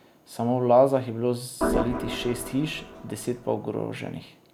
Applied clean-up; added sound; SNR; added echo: none; Organ; 6 dB; none.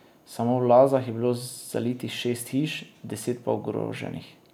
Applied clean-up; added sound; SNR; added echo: none; none; none; none.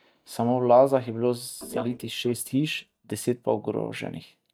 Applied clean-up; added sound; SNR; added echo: neural mask model DeepFilterNet 3.